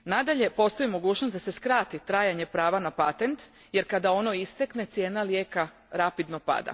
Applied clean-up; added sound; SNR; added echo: none; none; none; none.